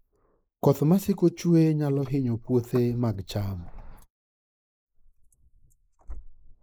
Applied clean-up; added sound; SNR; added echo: neural mask model Resemble Enhance denoiser.